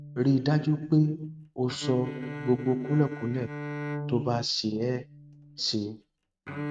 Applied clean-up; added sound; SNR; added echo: neural mask model RNNoise.